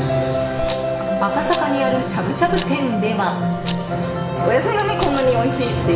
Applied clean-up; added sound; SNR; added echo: none; Rattle; 17 dB; reverberation time 0.8 s.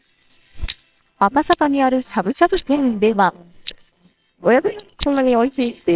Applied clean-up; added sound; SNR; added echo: neural separator model SepFormer WHAMR!.